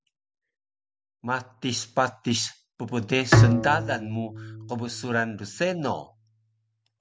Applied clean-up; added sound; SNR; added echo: none; Bowed string instrument; -3 dB; none.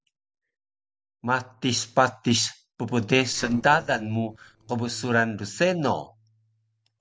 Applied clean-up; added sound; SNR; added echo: neural separator model SepFormer DNS4.